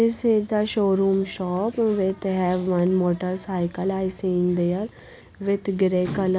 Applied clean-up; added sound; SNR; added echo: none; none; none; none.